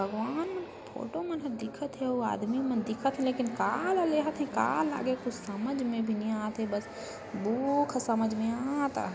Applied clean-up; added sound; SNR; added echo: none; none; none; none.